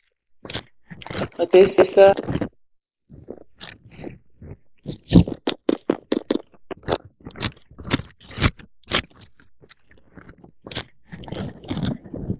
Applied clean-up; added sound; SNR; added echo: neural mask model Resemble Enhance denoiser.